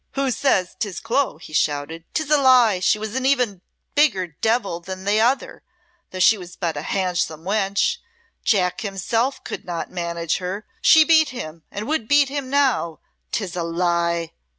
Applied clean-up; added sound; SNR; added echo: none; none; none; none.